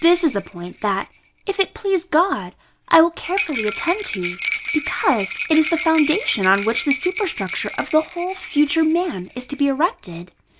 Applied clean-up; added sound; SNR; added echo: none; Rattle; 10 dB; none.